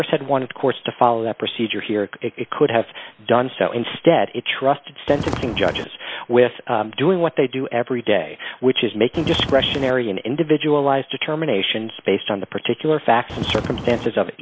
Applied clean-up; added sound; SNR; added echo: none; Walk, footsteps; 7 dB; none.